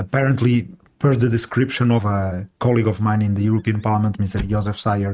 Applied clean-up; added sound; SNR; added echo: neural mask model RNNoise.